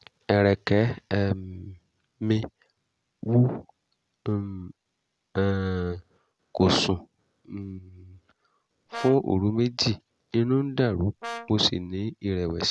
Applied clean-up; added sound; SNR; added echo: none; Brass instrument; 9 dB; none.